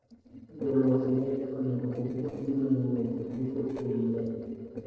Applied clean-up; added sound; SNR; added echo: neural separator model SepFormer DNS4.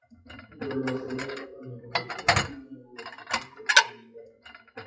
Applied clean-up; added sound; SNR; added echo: classical method WPE with log-MMSE.